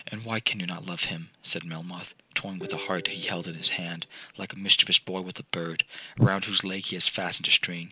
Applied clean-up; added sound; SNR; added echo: none; Plucked string instrument; 15 dB; none.